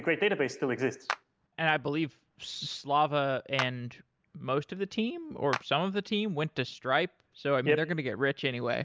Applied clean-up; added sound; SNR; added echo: none; Clapping; 12 dB; none.